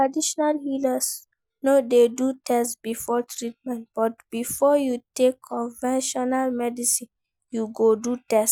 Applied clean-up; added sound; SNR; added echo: none; none; none; none.